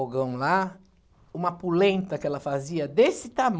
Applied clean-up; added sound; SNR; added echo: none; none; none; none.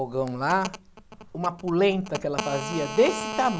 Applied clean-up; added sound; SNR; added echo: none; Telephone; 10 dB; none.